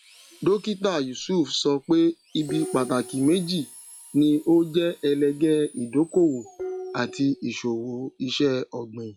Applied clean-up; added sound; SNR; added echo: classical method log-MMSE.